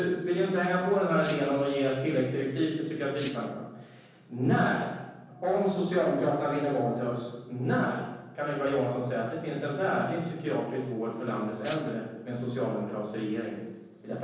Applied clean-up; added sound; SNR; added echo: none; Rattle (instrument); 4 dB; reverberation time 1.1 s.